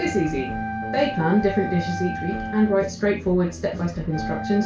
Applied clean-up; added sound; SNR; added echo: none; Wind instrument, woodwind instrument; 10 dB; reverberation time 0.2 s.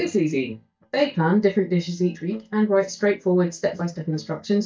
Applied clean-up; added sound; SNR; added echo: neural mask model DeepFilterNet 3.